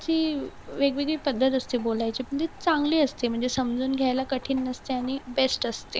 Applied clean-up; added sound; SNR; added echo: none; Rain; 18 dB; none.